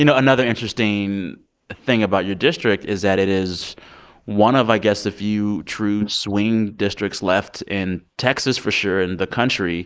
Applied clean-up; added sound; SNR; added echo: neural mask model Resemble Enhance denoiser.